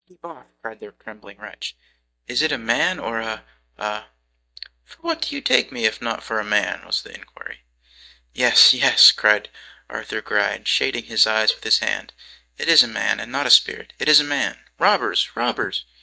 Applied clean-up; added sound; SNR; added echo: neural mask model DeepFilterNet 3.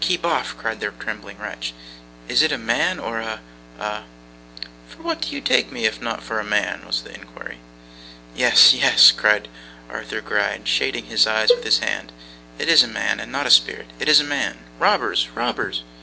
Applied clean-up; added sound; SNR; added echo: none; Cowbell; 3 dB; none.